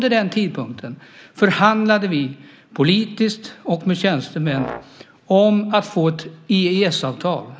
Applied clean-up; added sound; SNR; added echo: none; Brass instrument; 15 dB; none.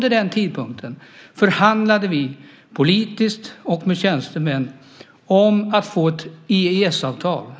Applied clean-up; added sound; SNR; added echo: none; none; none; none.